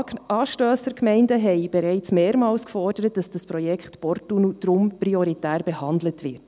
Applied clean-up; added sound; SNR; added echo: none; none; none; none.